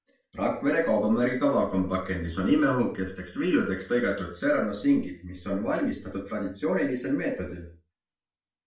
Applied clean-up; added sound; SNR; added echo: none; none; none; reverberation time 0.4 s.